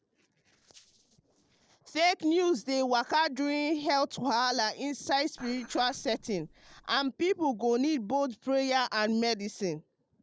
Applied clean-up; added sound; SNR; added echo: neural separator model SepFormer DNS4.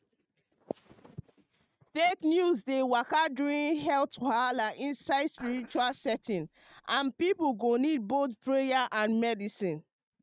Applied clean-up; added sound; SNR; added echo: neural mask model RNNoise.